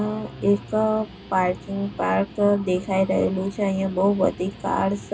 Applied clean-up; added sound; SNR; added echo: none; Guitar; 18 dB; reverberation time 0.2 s.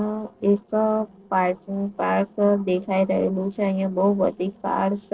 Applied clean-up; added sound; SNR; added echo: neural separator model SepFormer DNS4.